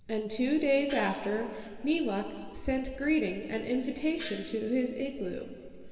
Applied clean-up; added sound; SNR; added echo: none; Gong; 18 dB; reverberation time 2.4 s.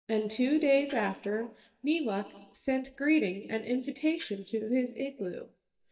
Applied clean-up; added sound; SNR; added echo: neural mask model DeepFilterNet 3.